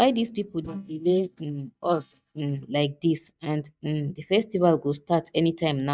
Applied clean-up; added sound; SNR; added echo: neural mask model DeepFilterNet 3.